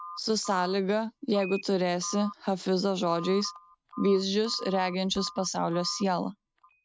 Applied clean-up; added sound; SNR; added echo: neural mask model RNNoise.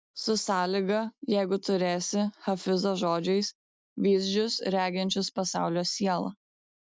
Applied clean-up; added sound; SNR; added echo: none; none; none; none.